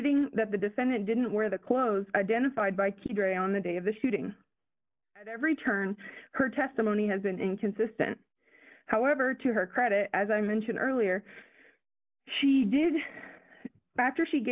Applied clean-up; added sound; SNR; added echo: none; none; none; none.